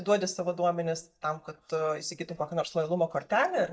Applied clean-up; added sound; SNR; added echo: neural mask model DeepFilterNet 3.